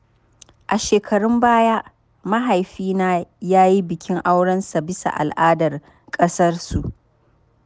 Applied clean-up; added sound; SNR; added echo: none; none; none; none.